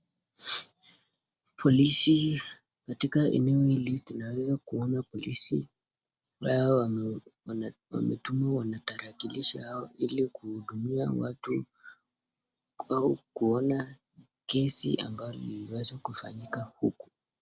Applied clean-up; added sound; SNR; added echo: none; none; none; none.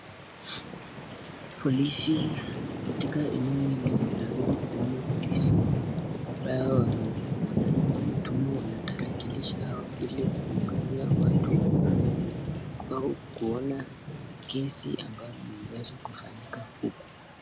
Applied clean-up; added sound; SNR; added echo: none; Thunder / Rain; -1 dB; none.